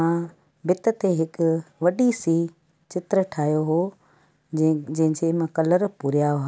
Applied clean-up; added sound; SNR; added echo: none; none; none; none.